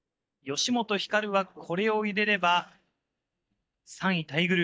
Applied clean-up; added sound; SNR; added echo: neural mask model DeepFilterNet 3.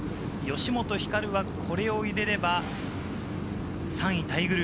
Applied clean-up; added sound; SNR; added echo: none; Accelerating, revving, vroom; 20 dB; none.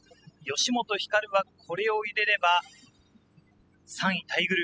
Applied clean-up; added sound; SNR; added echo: classical method spectral subtraction.